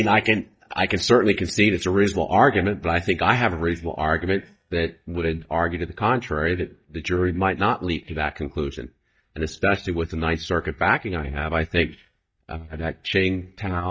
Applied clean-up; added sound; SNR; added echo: neural mask model DeepFilterNet 3.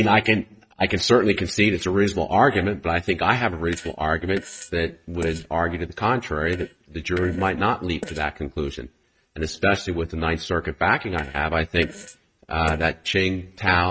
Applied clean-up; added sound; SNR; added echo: neural mask model RNNoise.